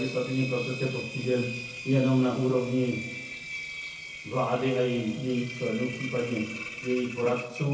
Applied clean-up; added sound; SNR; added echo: none; Engine; 11 dB; reverberation time 0.6 s.